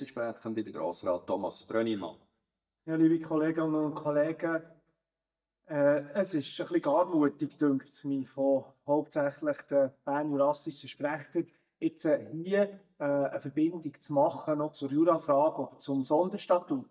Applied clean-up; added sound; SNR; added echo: neural mask model DeepFilterNet 3.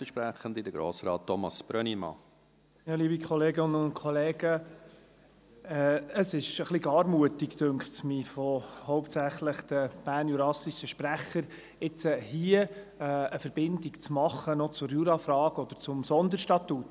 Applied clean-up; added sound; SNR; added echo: none; none; none; none.